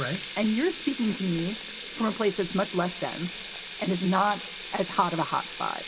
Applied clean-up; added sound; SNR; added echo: none; Sink (filling or washing) / Water tap, faucet; 6 dB; reverberation time 1.4 s.